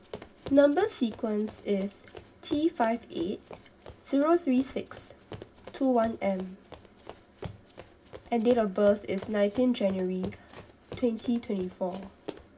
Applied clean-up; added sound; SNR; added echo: none; Run; 18 dB; reverberation time 0.4 s.